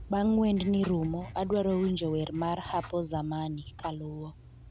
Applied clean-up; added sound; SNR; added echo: none; Clock + Guitar; 16 dB; none.